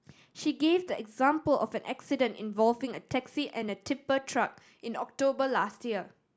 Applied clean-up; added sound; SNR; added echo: none; none; none; none.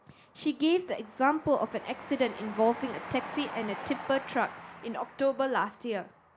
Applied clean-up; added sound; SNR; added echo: none; Train; 14 dB; none.